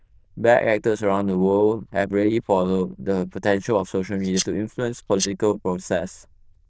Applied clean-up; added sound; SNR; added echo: neural diffusion model UNIVERSE++.